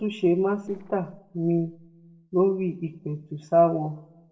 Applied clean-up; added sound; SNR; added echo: neural separator model SepFormer DNS4.